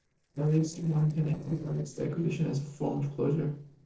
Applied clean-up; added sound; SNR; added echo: neural separator model SepFormer DNS4.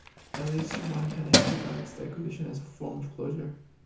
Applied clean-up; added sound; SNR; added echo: none; Keys jangling; -3 dB; reverberation time 0.6 s.